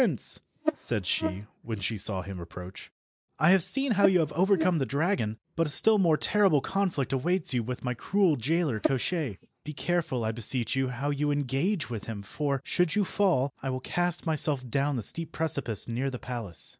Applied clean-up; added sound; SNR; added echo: neural mask model Resemble Enhance denoiser.